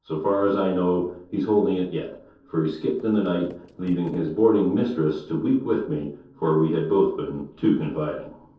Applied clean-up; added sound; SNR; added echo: neural separator model SepFormer DNS4.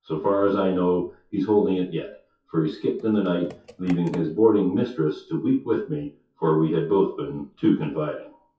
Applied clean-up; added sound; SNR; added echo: classical method WPE with log-MMSE.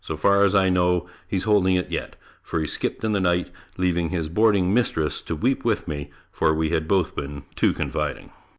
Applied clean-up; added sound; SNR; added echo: none; none; none; none.